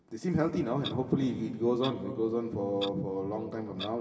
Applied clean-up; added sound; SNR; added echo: none; Clock; 17 dB; reverberation time 2.6 s.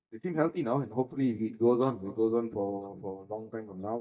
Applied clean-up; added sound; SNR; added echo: neural mask model DeepFilterNet 3.